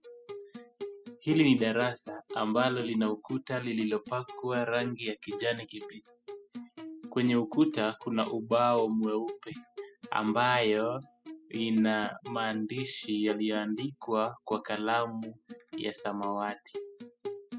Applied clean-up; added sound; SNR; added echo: classical method spectral subtraction.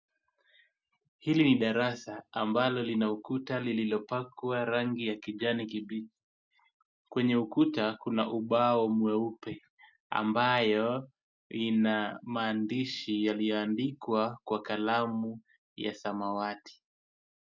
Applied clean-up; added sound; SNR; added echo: none; none; none; none.